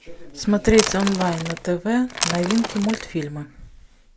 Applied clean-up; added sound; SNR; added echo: none; Crackle / Crushing / Wood; 6 dB; none.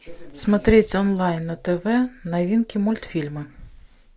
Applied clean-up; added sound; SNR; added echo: none; none; none; none.